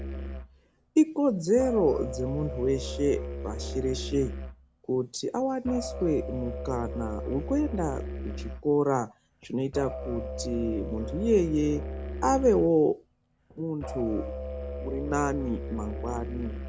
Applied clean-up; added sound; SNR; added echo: none; Musical instrument; 8 dB; none.